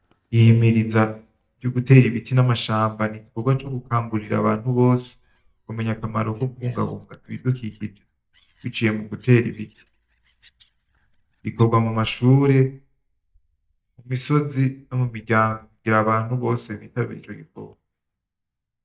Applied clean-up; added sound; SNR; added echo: neural mask model DeepFilterNet 3.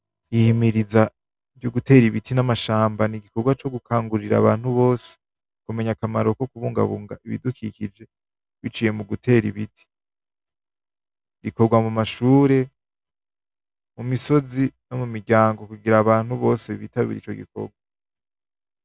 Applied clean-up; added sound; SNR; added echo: none; none; none; none.